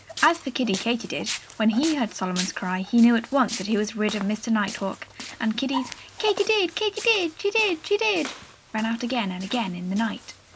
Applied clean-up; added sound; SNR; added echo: none; Walk, footsteps; 14 dB; none.